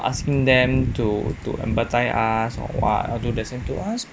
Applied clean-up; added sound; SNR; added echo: none; none; none; none.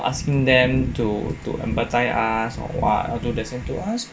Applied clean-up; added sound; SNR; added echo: none; none; none; reverberation time 0.3 s.